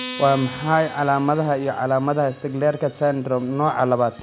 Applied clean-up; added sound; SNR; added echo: none; Acoustic guitar; 18 dB; none.